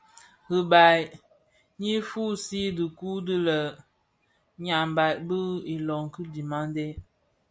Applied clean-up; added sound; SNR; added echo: none; none; none; none.